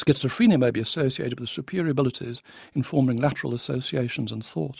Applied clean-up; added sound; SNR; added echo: none; none; none; none.